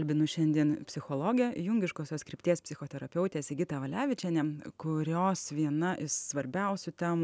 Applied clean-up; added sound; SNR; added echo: none; none; none; none.